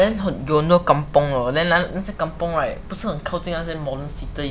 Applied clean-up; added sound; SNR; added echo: none; none; none; none.